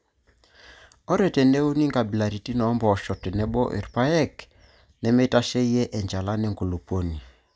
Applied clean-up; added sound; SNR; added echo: none; none; none; none.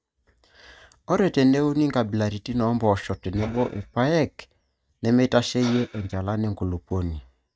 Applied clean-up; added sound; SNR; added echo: neural mask model RNNoise.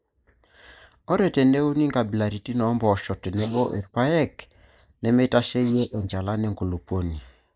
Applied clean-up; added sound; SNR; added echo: neural mask model Resemble Enhance denoiser.